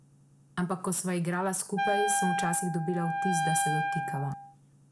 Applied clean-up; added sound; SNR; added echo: none; Wind instrument, woodwind instrument; -1 dB; none.